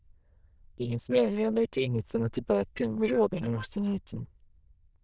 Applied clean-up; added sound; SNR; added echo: neural diffusion model UNIVERSE++.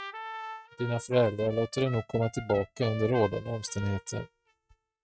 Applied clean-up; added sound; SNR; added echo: neural mask model RNNoise.